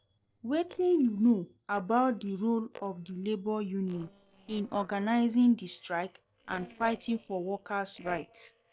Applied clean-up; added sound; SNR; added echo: neural separator model SepFormer DNS4.